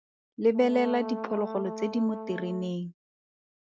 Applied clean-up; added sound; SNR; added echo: none; Brass instrument; 8 dB; none.